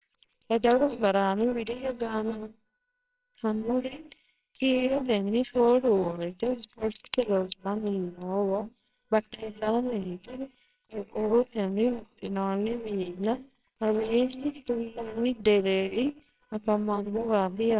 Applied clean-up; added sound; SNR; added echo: neural separator model SepFormer WHAMR!.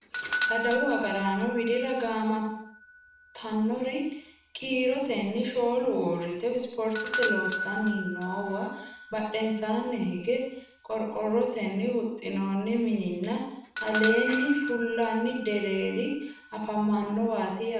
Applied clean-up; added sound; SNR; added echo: none; Bell / Doorbell; 8 dB; reverberation time 0.7 s.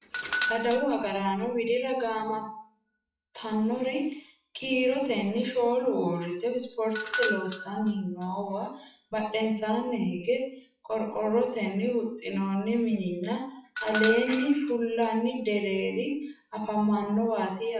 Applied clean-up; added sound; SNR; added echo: classical method WPE with log-MMSE.